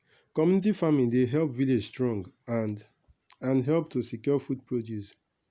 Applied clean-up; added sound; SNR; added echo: none; none; none; none.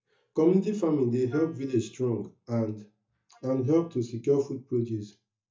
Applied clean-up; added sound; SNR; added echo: neural mask model DeepFilterNet 3.